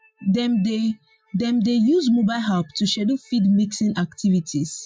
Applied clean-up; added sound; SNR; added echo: classical method Wiener filter.